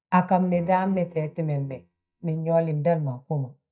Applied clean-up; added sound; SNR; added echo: neural mask model DeepFilterNet 3.